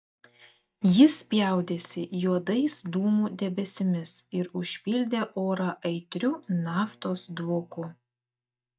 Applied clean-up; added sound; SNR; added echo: neural mask model DeepFilterNet 3.